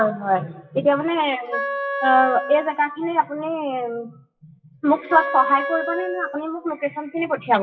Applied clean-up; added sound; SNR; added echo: classical method WPE with log-MMSE.